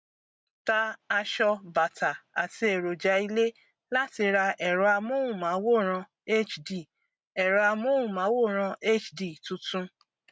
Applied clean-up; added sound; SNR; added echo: none; none; none; none.